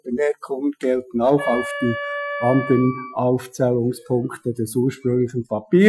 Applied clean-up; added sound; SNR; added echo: classical method Wiener filter.